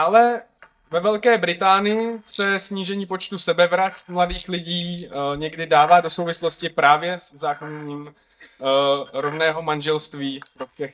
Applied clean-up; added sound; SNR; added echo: neural mask model DeepFilterNet 3.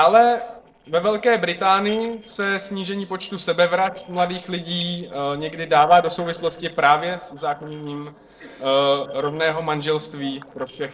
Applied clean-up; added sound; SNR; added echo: neural separator model SepFormer DNS4.